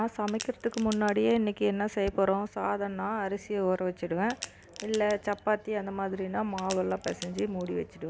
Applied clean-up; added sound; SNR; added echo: none; Crack; 15 dB; none.